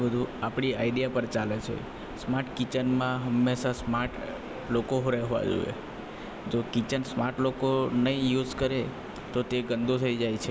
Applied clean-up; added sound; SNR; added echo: none; none; none; none.